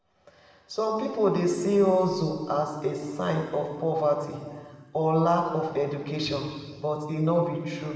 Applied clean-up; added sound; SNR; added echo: none; none; none; reverberation time 1.5 s.